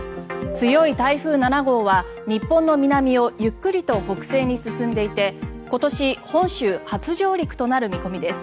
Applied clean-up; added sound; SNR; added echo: none; none; none; none.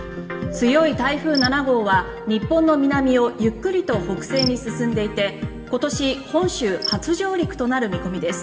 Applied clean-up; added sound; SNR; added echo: none; Cricket; 15 dB; reverberation time 1.5 s.